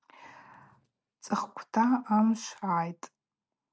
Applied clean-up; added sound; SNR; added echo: none; none; none; none.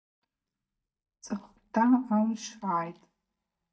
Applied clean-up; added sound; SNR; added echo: neural mask model DeepFilterNet 3.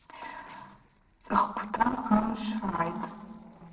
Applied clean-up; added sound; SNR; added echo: neural separator model SepFormer DNS4.